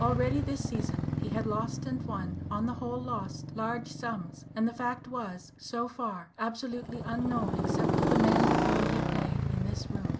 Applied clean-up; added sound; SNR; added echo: none; Motorcycle; -2 dB; none.